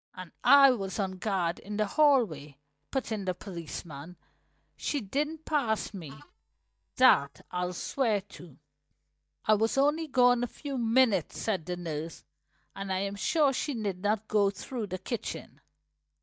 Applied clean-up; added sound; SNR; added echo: neural mask model DeepFilterNet 3.